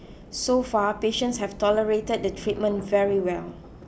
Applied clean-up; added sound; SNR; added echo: none; Thunder; 18 dB; none.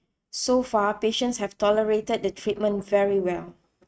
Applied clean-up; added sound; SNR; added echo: neural mask model RNNoise.